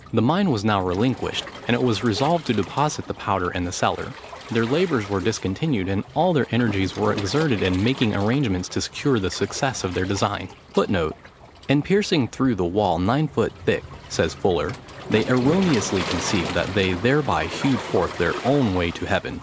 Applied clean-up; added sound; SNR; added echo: none; Waves, surf; 13 dB; none.